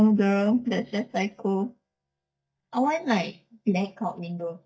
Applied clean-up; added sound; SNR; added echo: neural mask model DeepFilterNet 3.